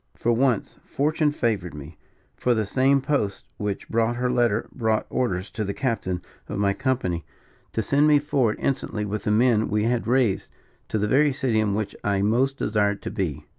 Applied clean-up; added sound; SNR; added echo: none; none; none; none.